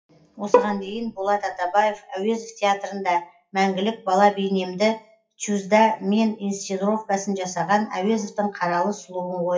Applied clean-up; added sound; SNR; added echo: classical method WPE with log-MMSE.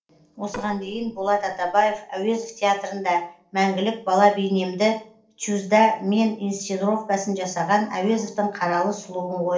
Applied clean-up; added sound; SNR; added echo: neural separator model SepFormer DNS4.